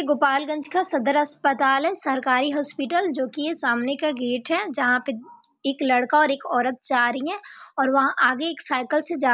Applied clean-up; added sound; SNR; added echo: none; none; none; none.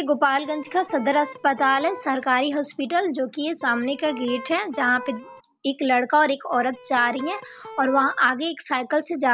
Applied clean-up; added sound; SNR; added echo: none; Electric guitar; 16 dB; none.